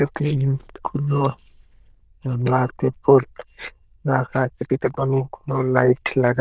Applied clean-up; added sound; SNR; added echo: neural diffusion model UNIVERSE++.